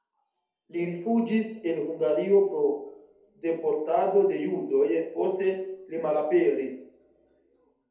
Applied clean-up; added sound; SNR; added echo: none; none; none; reverberation time 2.1 s.